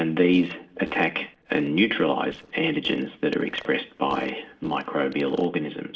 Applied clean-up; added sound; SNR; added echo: neural separator model SepFormer DNS4.